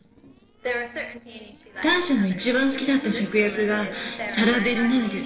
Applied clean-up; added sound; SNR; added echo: neural separator model SepFormer DNS4.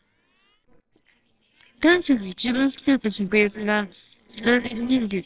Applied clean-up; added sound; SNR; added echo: neural separator model SepFormer WHAMR!.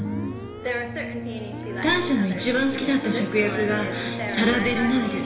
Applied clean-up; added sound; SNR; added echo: none; Alarm; 18 dB; reverberation time 0.9 s.